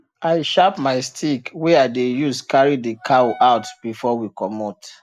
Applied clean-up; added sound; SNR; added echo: none; Wind instrument, woodwind instrument; 20 dB; none.